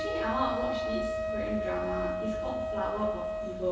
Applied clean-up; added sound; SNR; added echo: none; Wind instrument, woodwind instrument; -1 dB; reverberation time 1.0 s.